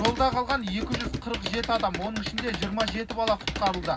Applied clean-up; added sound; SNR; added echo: none; Computer keyboard; 5 dB; reverberation time 0.4 s.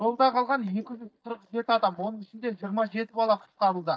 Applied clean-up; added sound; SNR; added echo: neural mask model DeepFilterNet 3.